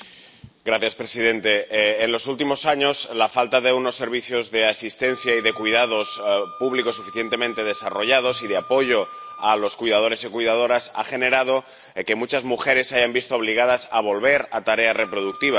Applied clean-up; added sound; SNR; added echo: none; Wind instrument, woodwind instrument; 20 dB; none.